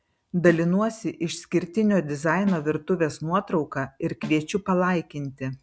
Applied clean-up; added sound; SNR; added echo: none; Snare drum; 18 dB; none.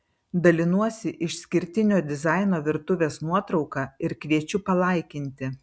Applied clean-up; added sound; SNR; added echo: none; none; none; none.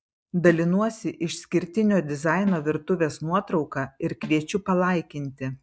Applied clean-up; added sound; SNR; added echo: neural mask model DeepFilterNet 3.